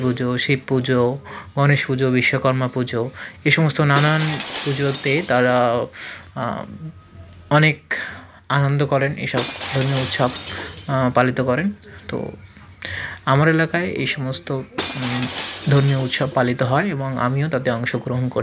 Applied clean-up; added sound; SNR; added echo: none; Shatter; 12 dB; none.